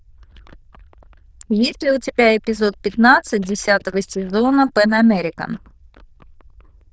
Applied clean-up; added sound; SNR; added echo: neural diffusion model UNIVERSE++.